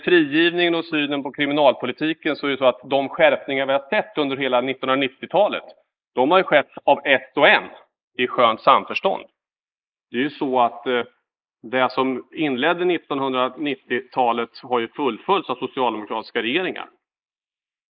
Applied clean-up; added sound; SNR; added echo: neural mask model Resemble Enhance denoiser.